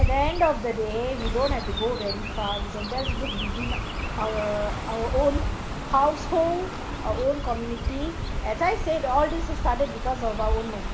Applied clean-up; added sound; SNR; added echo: none; Chirp, tweet; 3 dB; none.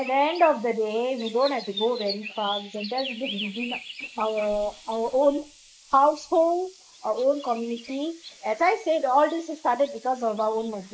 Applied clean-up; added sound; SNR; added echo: neural mask model Resemble Enhance denoiser.